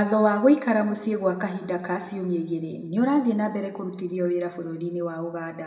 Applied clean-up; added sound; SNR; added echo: none; none; none; reverberation time 1.1 s.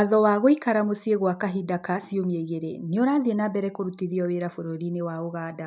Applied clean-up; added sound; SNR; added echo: none; none; none; none.